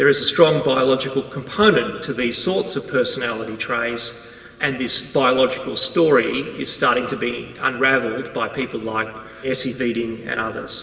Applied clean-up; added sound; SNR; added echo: none; none; none; reverberation time 1.7 s.